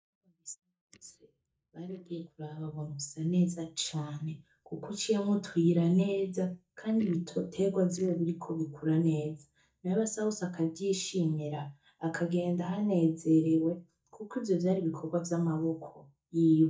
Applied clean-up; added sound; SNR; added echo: neural mask model DeepFilterNet 3.